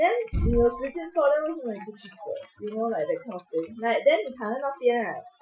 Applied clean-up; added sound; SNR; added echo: classical method Wiener filter.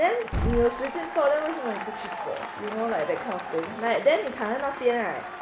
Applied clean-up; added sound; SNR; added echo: none; Applause / Cheering + Explosion; 7 dB; none.